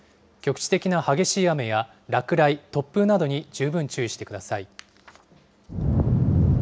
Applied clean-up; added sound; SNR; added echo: none; none; none; none.